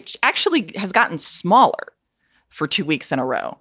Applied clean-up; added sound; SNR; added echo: none; none; none; none.